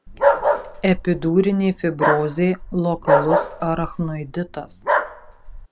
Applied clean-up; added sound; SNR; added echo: none; Bark; 1 dB; none.